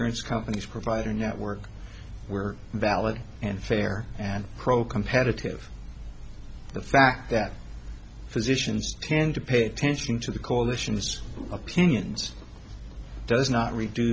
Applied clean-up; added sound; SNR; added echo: none; none; none; none.